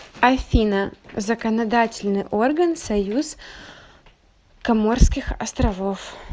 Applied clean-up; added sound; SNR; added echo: none; none; none; none.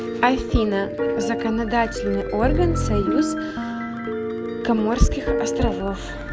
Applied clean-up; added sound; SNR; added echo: none; Piano + Piano; 2 dB; none.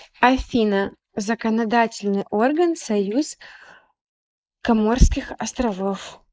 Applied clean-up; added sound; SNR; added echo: neural mask model Resemble Enhance denoiser.